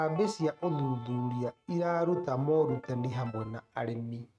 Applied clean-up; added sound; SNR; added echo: neural mask model RNNoise.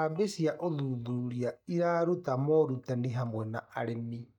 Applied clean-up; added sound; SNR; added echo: neural mask model DeepFilterNet 3.